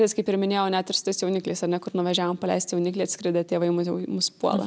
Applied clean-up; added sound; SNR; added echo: none; none; none; none.